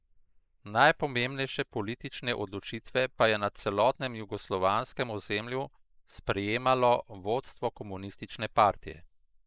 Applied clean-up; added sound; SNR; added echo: neural mask model Resemble Enhance denoiser.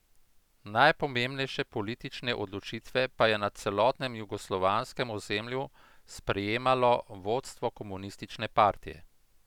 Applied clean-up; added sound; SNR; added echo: none; none; none; none.